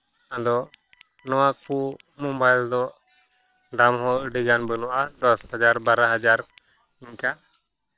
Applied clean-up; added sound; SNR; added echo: neural separator model SepFormer WHAM!.